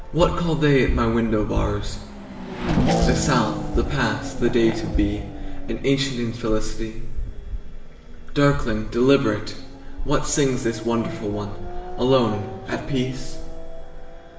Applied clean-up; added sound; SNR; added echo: none; Race car, auto racing / Accelerating, revving, vroom; 8 dB; reverberation time 1.1 s.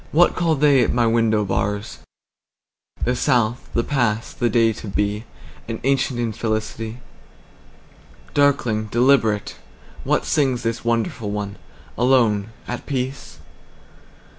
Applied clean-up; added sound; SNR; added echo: none; none; none; none.